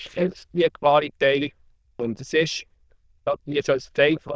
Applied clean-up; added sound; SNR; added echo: neural diffusion model UNIVERSE++.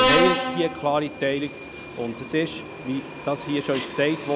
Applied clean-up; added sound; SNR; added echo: none; Subway, metro, underground; 1 dB; none.